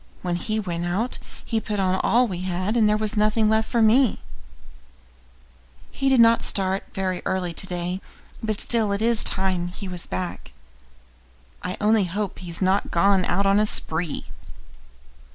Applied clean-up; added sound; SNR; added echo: none; none; none; none.